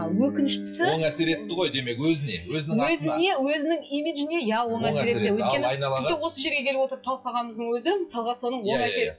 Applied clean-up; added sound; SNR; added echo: classical method WPE with log-MMSE.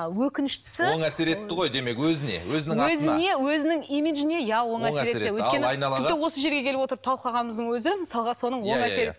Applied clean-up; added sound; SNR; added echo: none; none; none; none.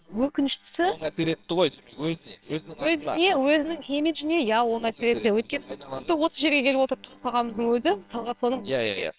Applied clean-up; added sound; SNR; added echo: neural separator model SepFormer WHAMR!.